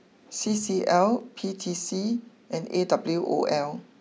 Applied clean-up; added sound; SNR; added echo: none; none; none; none.